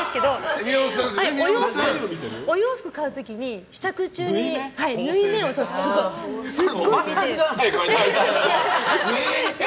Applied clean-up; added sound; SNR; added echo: none; none; none; none.